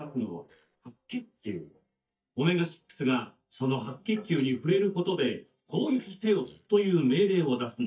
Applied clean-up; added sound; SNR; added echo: neural mask model DeepFilterNet 3.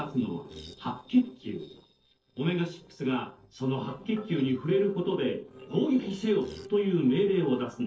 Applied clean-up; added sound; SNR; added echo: neural separator model SepFormer DNS4.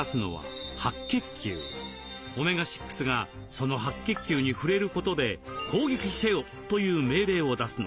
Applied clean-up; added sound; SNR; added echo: none; none; none; none.